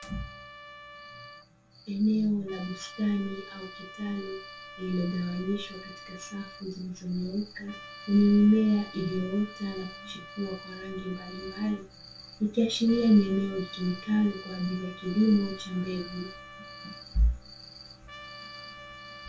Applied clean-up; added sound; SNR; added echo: none; Trumpet; 18 dB; reverberation time 0.2 s.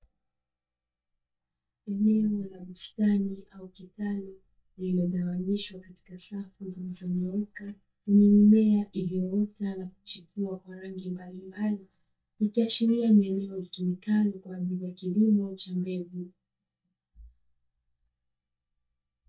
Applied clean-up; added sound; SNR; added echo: neural mask model DeepFilterNet 3.